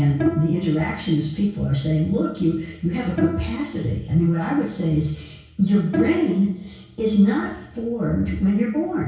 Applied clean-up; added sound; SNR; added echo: none; Bowed string instrument; 9 dB; reverberation time 0.6 s.